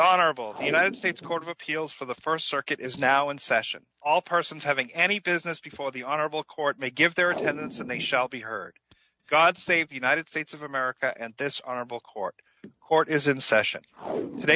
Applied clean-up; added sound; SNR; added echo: neural mask model RNNoise.